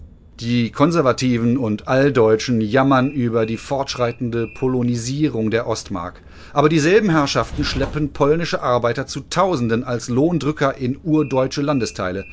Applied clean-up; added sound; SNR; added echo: none; Train; 19 dB; none.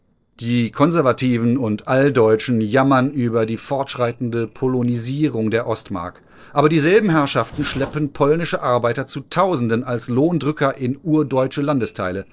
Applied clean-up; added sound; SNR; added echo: neural separator model SepFormer DNS4.